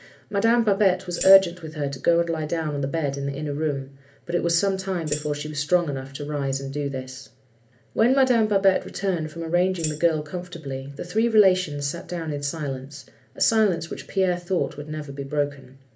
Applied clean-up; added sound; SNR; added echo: none; Tambourine; 13 dB; reverberation time 0.3 s.